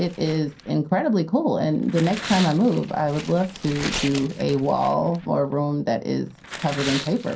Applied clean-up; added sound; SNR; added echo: none; Tearing; 13 dB; reverberation time 0.3 s.